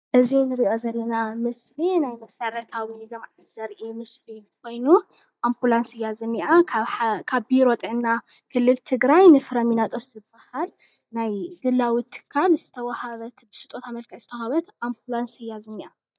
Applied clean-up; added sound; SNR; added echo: neural mask model DeepFilterNet 3.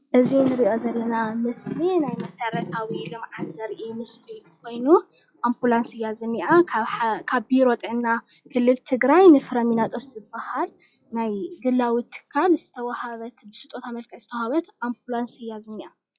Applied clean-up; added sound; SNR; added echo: classical method log-MMSE.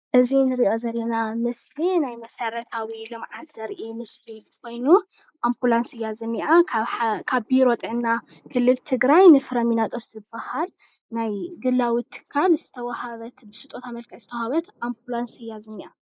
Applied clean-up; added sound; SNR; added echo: neural mask model Resemble Enhance denoiser.